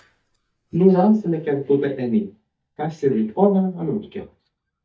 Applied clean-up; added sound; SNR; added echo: neural mask model DeepFilterNet 3.